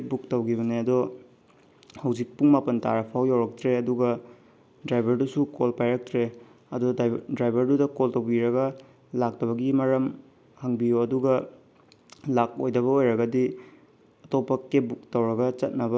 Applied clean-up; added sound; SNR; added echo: none; none; none; none.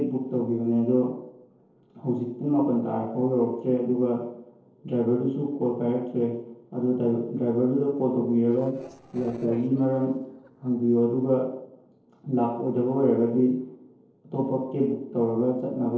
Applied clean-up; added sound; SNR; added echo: neural separator model SepFormer DNS4.